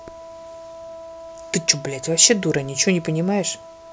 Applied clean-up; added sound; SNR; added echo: none; Wind instrument, woodwind instrument; 16 dB; none.